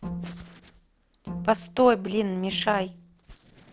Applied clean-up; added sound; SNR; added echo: neural separator model SepFormer DNS4.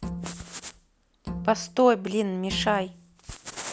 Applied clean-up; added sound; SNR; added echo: none; Bowed string instrument; 12 dB; none.